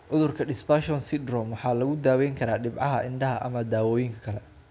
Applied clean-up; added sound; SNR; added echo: none; none; none; none.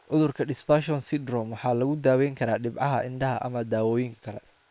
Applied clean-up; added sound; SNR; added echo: neural separator model SepFormer WHAM!.